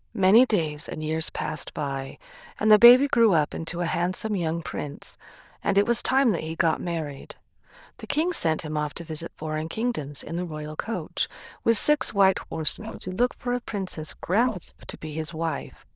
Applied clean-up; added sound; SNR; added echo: neural diffusion model UNIVERSE++.